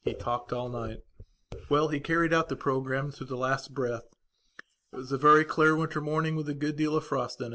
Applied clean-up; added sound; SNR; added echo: none; none; none; none.